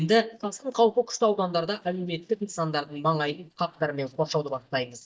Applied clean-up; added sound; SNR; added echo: neural mask model DeepFilterNet 3.